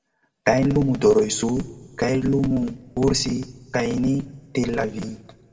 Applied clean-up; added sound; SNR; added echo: none; none; none; reverberation time 1.2 s.